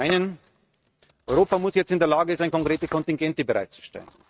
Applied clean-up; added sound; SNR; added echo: neural mask model RNNoise.